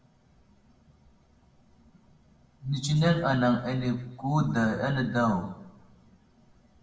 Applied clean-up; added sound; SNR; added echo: none; none; none; reverberation time 0.6 s.